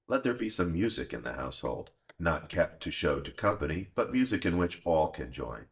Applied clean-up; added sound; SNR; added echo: neural mask model DeepFilterNet 3.